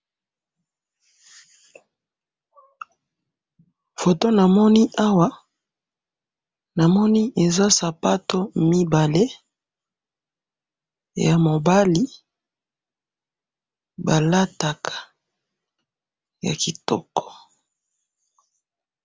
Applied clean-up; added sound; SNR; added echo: none; none; none; none.